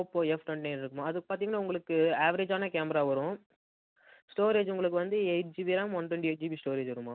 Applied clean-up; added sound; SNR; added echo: none; none; none; none.